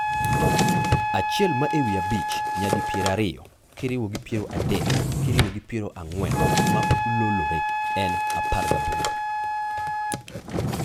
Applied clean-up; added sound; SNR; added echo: none; Drawer open or close + Wind instrument, woodwind instrument; -5 dB; none.